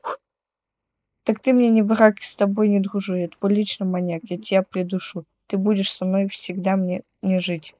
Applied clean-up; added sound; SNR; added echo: neural mask model Resemble Enhance denoiser.